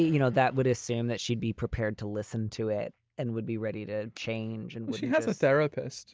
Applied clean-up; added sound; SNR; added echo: none; none; none; none.